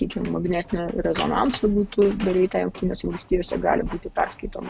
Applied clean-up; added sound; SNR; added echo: none; Printer; 17 dB; none.